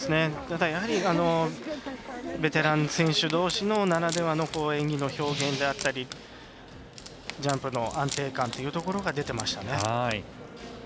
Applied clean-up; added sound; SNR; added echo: none; Wood; 14 dB; none.